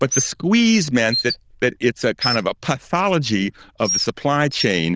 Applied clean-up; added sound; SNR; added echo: neural diffusion model UNIVERSE++.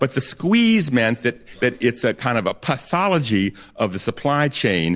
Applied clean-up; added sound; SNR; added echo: none; Bird; 9 dB; none.